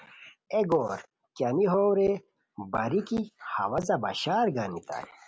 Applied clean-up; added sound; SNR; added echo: none; none; none; none.